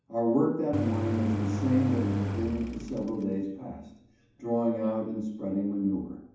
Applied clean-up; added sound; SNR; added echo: none; Engine; 4 dB; reverberation time 1.2 s.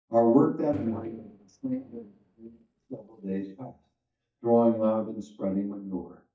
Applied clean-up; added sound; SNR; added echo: neural mask model DeepFilterNet 3.